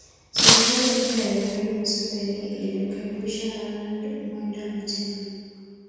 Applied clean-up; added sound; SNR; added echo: none; Shatter; -5 dB; reverberation time 2.1 s.